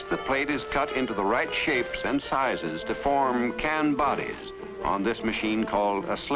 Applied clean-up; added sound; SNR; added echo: none; Wind instrument, woodwind instrument; 13 dB; none.